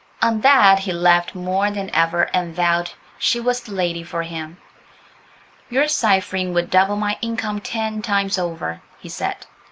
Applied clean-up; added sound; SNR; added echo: none; none; none; none.